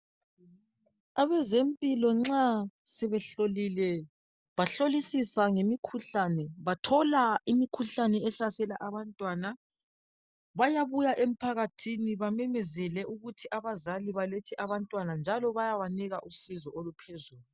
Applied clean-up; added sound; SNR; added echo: none; none; none; none.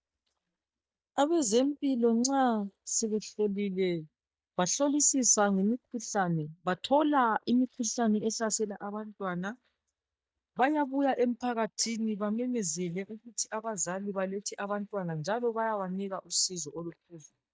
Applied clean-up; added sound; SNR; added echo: neural mask model DeepFilterNet 3.